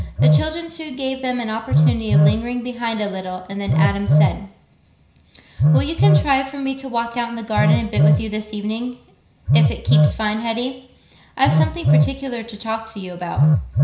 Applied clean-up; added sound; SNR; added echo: none; Telephone; -4 dB; reverberation time 0.5 s.